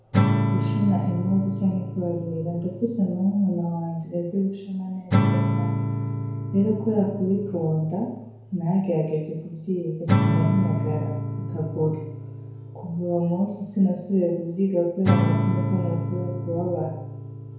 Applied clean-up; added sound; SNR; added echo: none; Acoustic guitar / Strum; 1 dB; reverberation time 0.9 s.